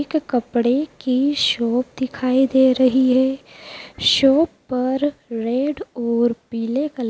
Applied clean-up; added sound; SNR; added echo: none; none; none; none.